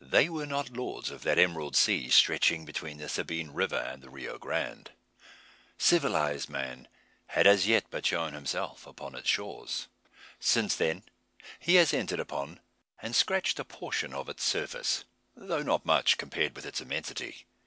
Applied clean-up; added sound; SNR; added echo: none; none; none; none.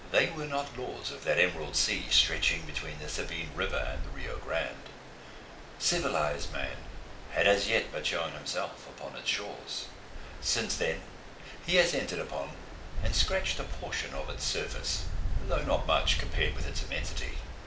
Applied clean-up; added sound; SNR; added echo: none; Stream; 4 dB; reverberation time 0.6 s.